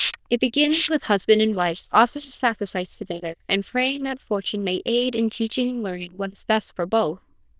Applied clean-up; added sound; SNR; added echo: neural diffusion model UNIVERSE++.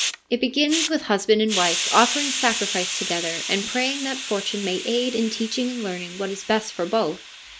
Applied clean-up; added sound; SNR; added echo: none; Hiss; 5 dB; none.